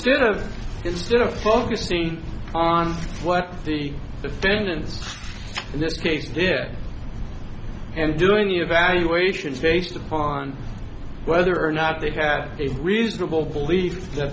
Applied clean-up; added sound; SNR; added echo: none; none; none; none.